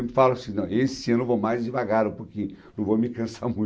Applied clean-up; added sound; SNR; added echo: none; none; none; none.